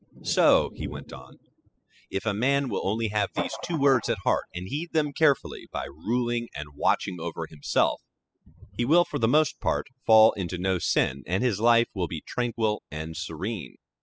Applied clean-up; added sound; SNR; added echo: classical method spectral subtraction.